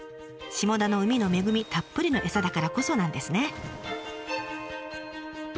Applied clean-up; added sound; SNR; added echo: none; Splash, splatter; 18 dB; none.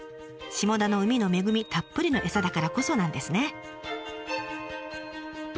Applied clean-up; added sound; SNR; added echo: none; none; none; none.